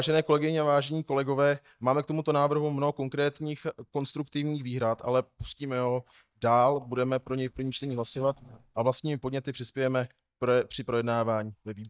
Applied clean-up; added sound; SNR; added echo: neural mask model DeepFilterNet 3.